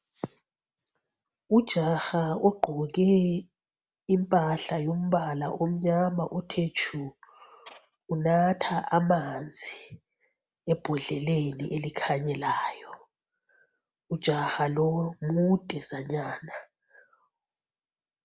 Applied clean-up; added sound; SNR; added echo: none; none; none; none.